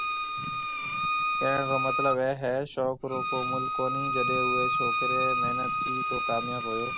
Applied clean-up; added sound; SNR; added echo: none; Bowed string instrument; -3 dB; none.